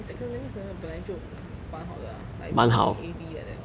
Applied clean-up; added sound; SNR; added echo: none; none; none; none.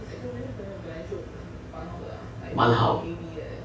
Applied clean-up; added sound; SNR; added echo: none; none; none; reverberation time 0.3 s.